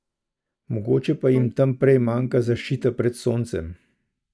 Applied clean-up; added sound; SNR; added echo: neural mask model DeepFilterNet 3.